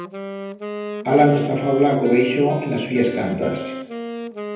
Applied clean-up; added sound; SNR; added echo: none; Wind instrument, woodwind instrument; 10 dB; reverberation time 0.9 s.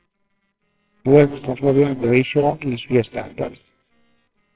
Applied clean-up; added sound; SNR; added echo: neural separator model SepFormer WHAMR!.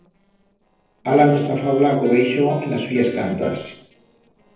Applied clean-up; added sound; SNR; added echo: neural separator model SepFormer DNS4.